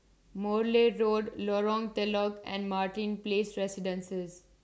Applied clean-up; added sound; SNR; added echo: none; none; none; none.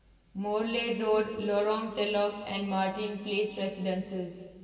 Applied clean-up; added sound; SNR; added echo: none; none; none; reverberation time 2.4 s.